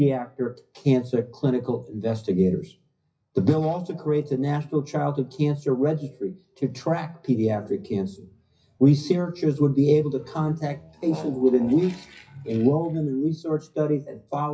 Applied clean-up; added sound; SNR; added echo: classical method WPE with log-MMSE.